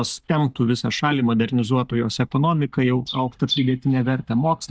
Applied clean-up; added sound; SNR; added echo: neural mask model DeepFilterNet 3.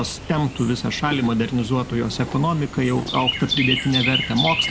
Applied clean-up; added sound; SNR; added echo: none; Chirp, tweet; 5 dB; none.